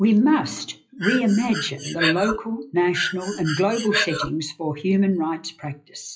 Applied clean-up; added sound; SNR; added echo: classical method WPE with log-MMSE.